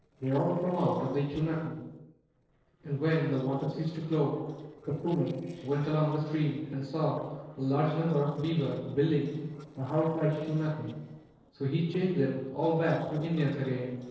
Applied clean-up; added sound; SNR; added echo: neural separator model SepFormer DNS4.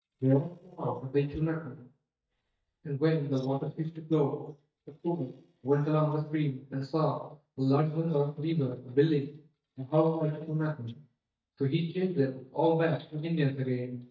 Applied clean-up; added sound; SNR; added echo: neural mask model DeepFilterNet 3.